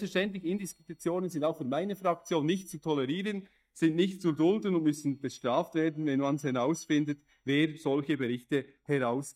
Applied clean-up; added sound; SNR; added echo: neural mask model DeepFilterNet 3.